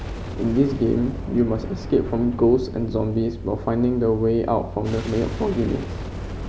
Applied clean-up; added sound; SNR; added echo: none; Boom; 12 dB; none.